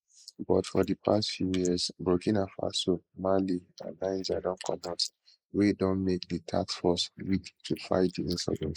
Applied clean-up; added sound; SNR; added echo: neural mask model Resemble Enhance denoiser.